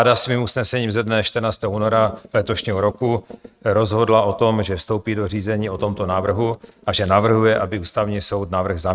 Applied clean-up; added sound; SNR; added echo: neural mask model RNNoise.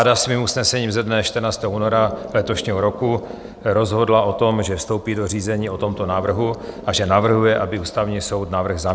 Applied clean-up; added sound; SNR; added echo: none; Animal; 16 dB; none.